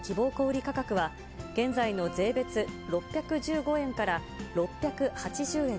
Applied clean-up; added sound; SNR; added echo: none; none; none; none.